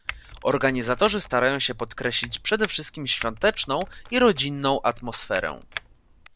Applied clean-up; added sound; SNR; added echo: none; Typing; 16 dB; none.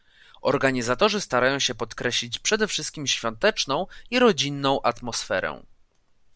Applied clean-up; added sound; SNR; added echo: none; none; none; none.